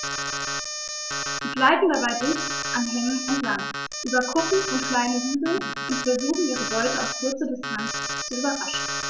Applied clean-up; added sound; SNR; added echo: none; Alarm; 4 dB; none.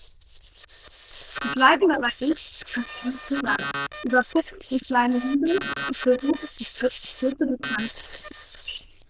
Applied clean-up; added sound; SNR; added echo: neural diffusion model UNIVERSE++.